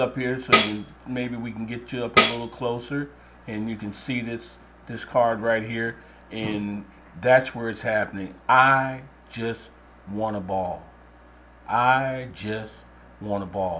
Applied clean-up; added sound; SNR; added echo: none; Tambourine; 0 dB; none.